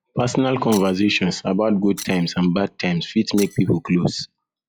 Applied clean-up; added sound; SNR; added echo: classical method log-MMSE.